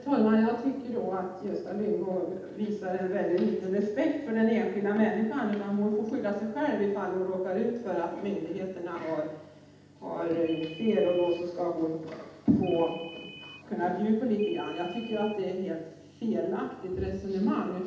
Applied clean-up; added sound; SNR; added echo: none; Ringtone; 17 dB; reverberation time 0.8 s.